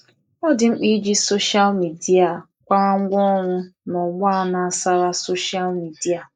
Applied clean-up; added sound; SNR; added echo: neural mask model Resemble Enhance denoiser.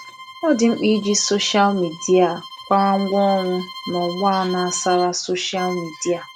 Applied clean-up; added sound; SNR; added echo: none; Bowed string instrument; 16 dB; none.